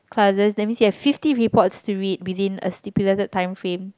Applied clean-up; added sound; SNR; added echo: none; none; none; none.